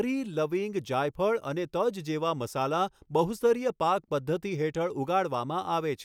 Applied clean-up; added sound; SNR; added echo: none; none; none; none.